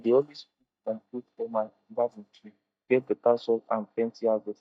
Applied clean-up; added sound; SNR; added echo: neural mask model DeepFilterNet 3.